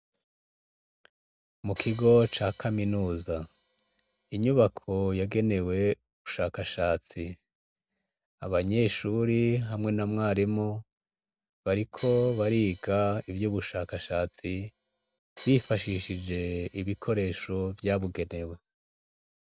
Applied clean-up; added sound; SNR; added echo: none; Crash cymbal; 17 dB; none.